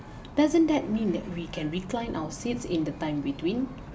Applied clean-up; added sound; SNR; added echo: none; Wind / Ocean; 16 dB; none.